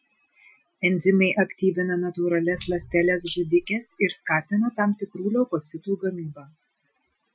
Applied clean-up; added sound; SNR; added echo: classical method Wiener filter.